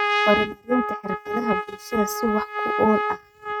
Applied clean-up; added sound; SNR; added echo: neural mask model RNNoise.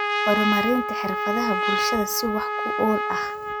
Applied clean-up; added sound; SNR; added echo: none; Trumpet; -1 dB; none.